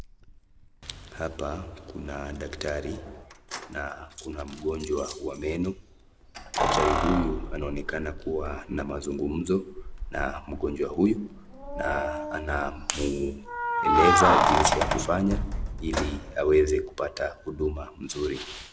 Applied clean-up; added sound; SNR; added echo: none; Keys jangling; 1 dB; none.